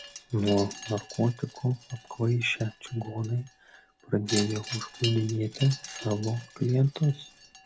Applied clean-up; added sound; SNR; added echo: none; Wind chime; 13 dB; none.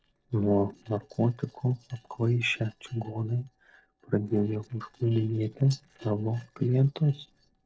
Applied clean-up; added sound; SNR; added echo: neural separator model SepFormer DNS4.